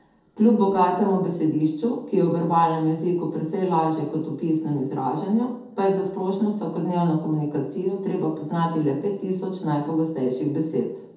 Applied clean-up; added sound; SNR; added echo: none; none; none; reverberation time 0.5 s.